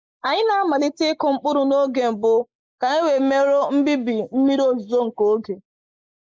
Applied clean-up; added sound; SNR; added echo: neural mask model Resemble Enhance denoiser.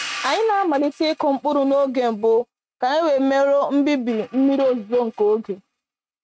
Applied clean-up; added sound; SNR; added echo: neural mask model RNNoise.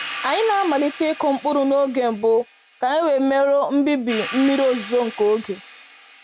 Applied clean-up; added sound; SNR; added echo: none; Hi-hat; 14 dB; none.